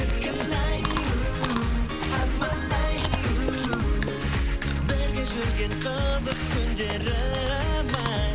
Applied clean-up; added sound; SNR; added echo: none; Chewing, mastication; 9 dB; none.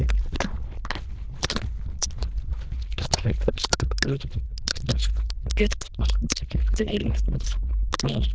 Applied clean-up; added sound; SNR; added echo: neural diffusion model UNIVERSE++.